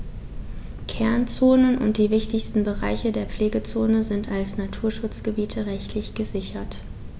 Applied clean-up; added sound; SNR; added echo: none; none; none; none.